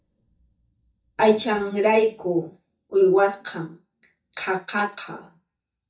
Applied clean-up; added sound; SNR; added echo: neural mask model DeepFilterNet 3.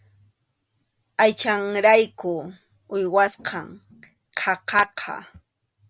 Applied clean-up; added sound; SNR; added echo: none; none; none; none.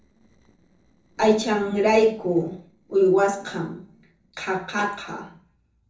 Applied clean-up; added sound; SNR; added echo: neural separator model SepFormer DNS4.